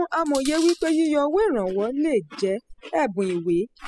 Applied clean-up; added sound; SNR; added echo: classical method spectral subtraction.